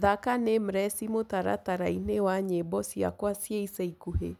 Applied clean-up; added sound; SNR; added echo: none; none; none; none.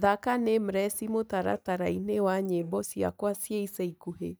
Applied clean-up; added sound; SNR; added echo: neural mask model DeepFilterNet 3.